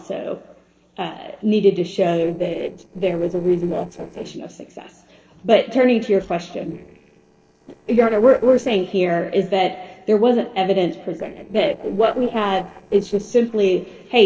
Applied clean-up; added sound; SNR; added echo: neural separator model SepFormer DNS4.